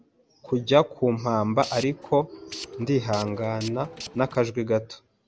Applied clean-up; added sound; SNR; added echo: none; Tools; 16 dB; none.